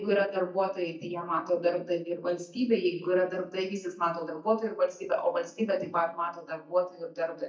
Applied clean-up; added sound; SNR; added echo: neural mask model DeepFilterNet 3.